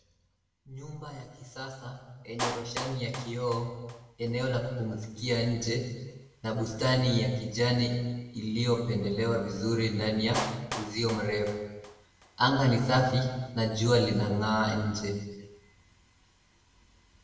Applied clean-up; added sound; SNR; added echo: none; Clapping; 15 dB; reverberation time 1.2 s.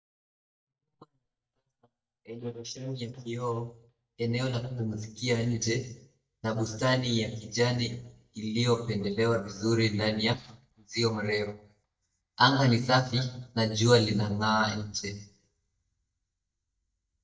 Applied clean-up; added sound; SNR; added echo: neural mask model DeepFilterNet 3.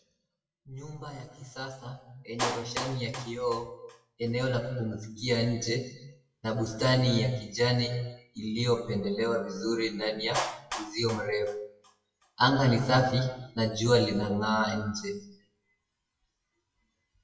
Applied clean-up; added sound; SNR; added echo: classical method WPE with log-MMSE.